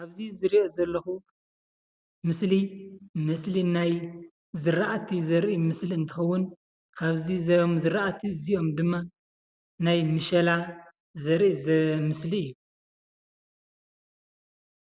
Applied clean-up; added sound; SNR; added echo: none; none; none; none.